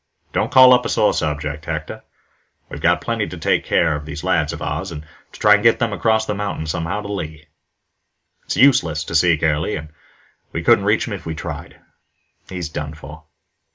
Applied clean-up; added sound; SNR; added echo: neural mask model Resemble Enhance denoiser.